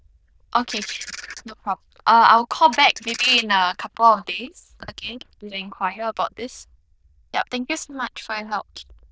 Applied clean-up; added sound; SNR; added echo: neural diffusion model UNIVERSE++.